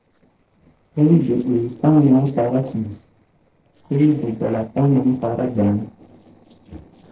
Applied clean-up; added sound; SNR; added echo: neural separator model SepFormer DNS4.